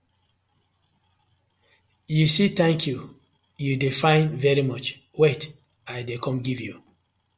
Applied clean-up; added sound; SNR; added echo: none; none; none; none.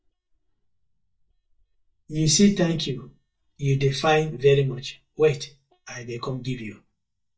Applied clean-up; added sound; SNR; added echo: neural mask model DeepFilterNet 3.